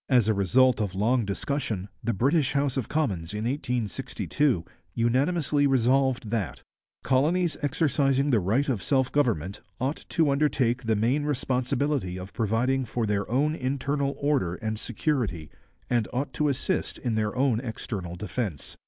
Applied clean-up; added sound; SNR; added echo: none; none; none; none.